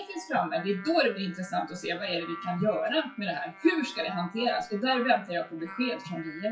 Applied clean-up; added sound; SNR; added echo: classical method WPE with log-MMSE.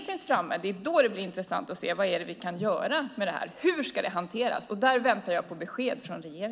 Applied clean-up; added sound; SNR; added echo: none; none; none; none.